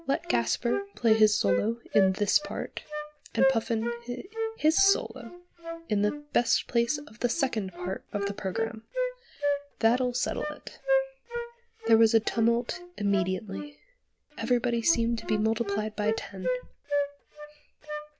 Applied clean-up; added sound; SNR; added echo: none; Wind instrument, woodwind instrument; 5 dB; none.